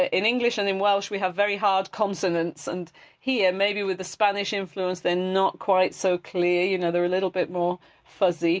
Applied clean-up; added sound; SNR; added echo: none; none; none; none.